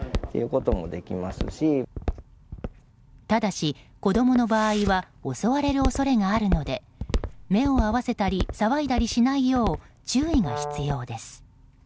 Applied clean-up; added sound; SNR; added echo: none; Brass instrument + Walk, footsteps; 7 dB; none.